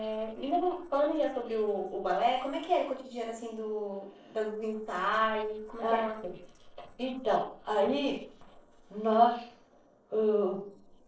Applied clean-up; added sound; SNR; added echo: neural separator model SepFormer DNS4.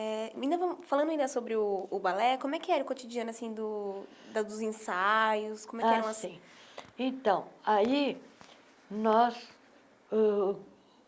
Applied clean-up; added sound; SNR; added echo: none; none; none; none.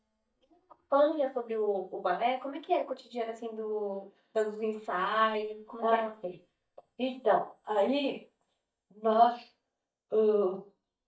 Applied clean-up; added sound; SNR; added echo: neural mask model DeepFilterNet 3.